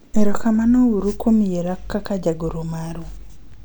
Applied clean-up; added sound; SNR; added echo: none; none; none; none.